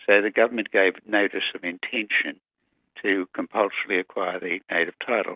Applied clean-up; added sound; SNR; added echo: none; none; none; none.